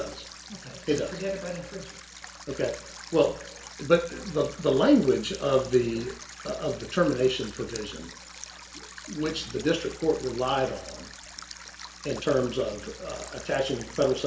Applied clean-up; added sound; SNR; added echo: none; Stream; 16 dB; reverberation time 0.4 s.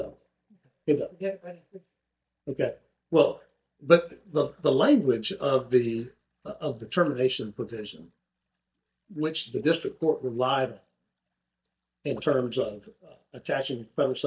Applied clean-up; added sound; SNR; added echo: neural mask model DeepFilterNet 3.